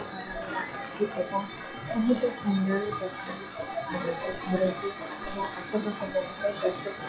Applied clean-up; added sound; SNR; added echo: classical method log-MMSE.